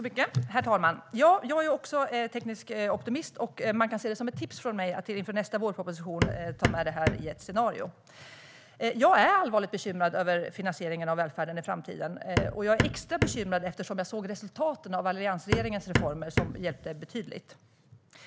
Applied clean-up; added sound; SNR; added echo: none; Hammer; 1 dB; none.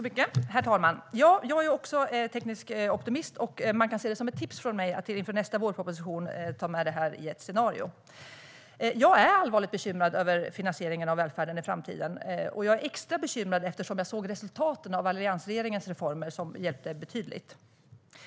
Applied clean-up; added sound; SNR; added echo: none; none; none; none.